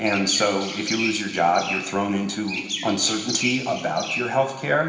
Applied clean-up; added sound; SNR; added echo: none; Chirp, tweet; 8 dB; reverberation time 1.4 s.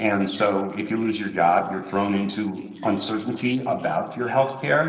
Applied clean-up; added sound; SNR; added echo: neural separator model SepFormer DNS4.